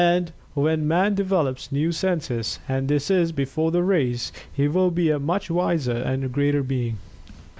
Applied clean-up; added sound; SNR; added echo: none; none; none; none.